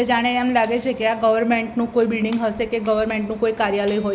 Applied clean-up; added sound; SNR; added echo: none; none; none; none.